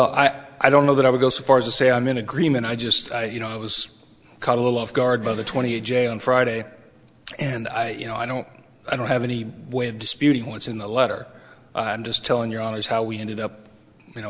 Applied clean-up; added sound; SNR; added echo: none; none; none; none.